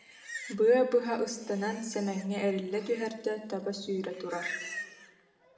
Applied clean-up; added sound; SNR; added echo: none; Livestock, farm animals, working animals; 16 dB; reverberation time 1.5 s.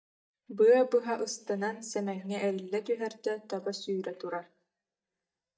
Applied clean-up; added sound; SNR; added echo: neural mask model DeepFilterNet 3.